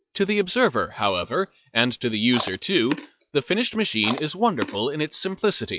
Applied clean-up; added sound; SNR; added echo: classical method log-MMSE.